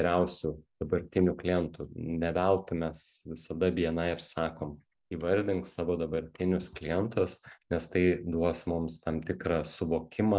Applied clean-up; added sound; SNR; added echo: none; none; none; none.